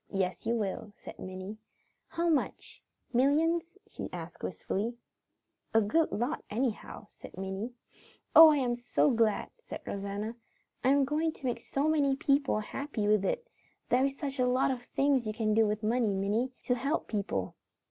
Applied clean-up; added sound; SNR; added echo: none; none; none; none.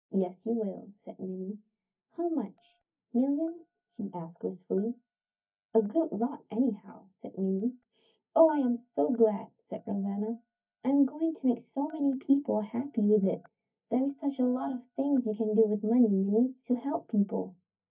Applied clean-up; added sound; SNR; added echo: neural mask model DeepFilterNet 3.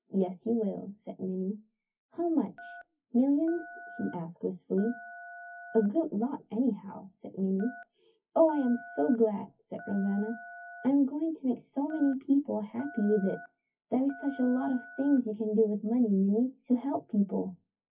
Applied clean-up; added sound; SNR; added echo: classical method WPE with log-MMSE.